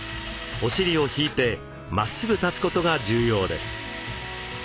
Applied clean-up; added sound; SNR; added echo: none; Drill; 11 dB; none.